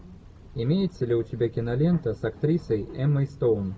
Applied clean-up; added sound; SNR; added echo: none; none; none; none.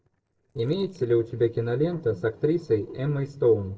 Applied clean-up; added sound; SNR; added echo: neural separator model SepFormer DNS4.